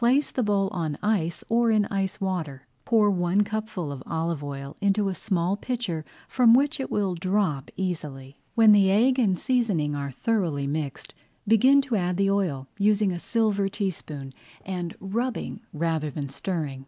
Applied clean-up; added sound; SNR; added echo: none; none; none; none.